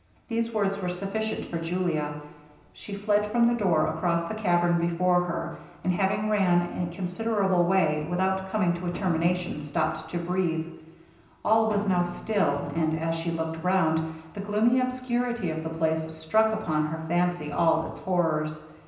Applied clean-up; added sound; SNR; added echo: none; Thump, thud; 15 dB; reverberation time 0.9 s.